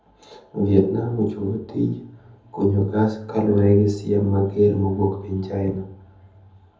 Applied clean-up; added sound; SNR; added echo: none; none; none; reverberation time 0.7 s.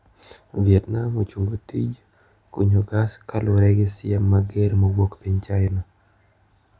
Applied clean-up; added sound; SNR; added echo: none; none; none; none.